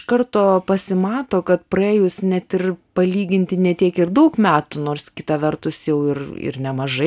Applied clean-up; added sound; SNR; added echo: none; none; none; none.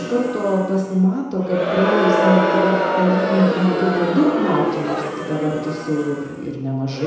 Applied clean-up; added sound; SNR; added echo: none; Crowd; 2 dB; reverberation time 1.0 s.